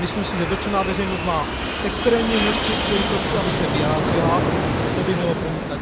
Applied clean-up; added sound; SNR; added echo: none; Fixed-wing aircraft, airplane; -2 dB; none.